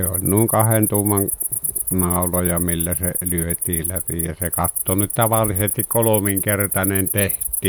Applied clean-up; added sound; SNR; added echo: none; Cricket; 3 dB; none.